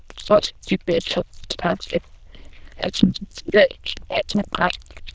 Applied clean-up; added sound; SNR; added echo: neural diffusion model UNIVERSE++.